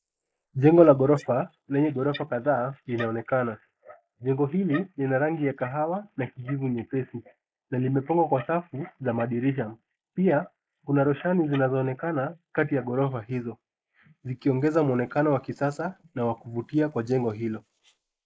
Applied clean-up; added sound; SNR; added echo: neural mask model Resemble Enhance denoiser.